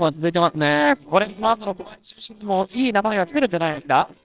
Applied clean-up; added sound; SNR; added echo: neural separator model SepFormer WHAMR!.